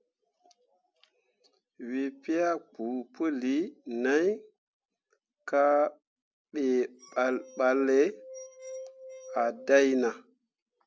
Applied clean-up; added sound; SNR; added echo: none; Glass; 15 dB; none.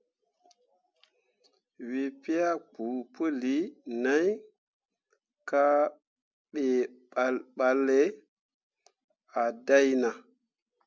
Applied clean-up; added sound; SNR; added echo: none; none; none; none.